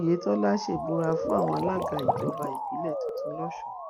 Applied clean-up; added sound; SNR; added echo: none; Liquid + Motor vehicle (road) / Siren; 2 dB; none.